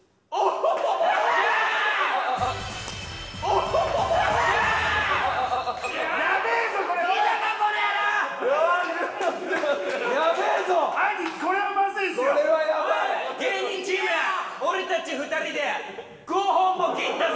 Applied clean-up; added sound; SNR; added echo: none; none; none; reverberation time 1.4 s.